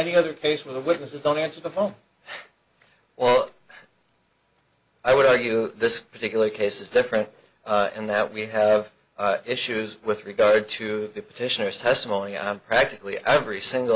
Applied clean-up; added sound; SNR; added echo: none; none; none; none.